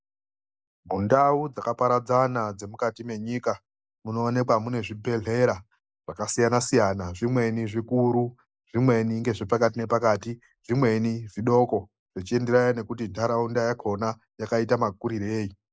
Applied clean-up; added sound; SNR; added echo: neural mask model Resemble Enhance denoiser.